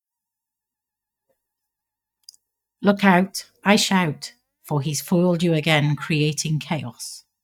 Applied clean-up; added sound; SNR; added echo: neural mask model DeepFilterNet 3.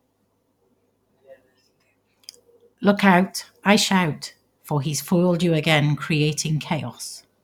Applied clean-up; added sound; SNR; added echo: none; none; none; none.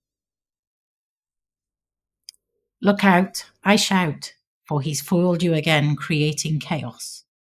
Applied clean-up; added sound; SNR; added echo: neural mask model Resemble Enhance denoiser.